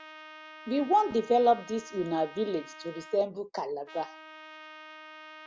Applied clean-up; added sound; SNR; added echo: none; Trumpet; 18 dB; none.